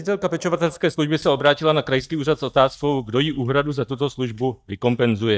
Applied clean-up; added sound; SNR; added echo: neural mask model DeepFilterNet 3.